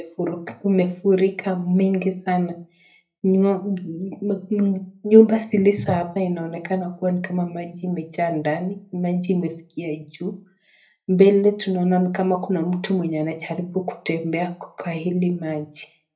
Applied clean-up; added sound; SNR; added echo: none; none; none; reverberation time 0.3 s.